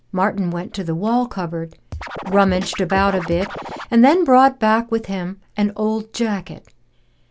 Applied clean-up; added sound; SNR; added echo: none; Scratching (performance technique); 10 dB; none.